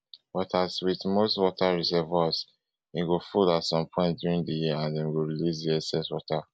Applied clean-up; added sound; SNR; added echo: none; none; none; none.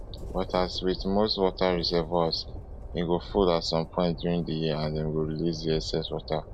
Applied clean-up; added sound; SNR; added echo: none; Train; 11 dB; none.